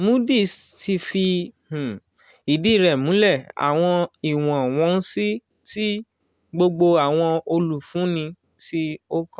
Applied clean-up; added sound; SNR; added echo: none; none; none; none.